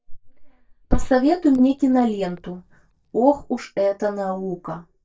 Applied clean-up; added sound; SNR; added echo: neural mask model DeepFilterNet 3.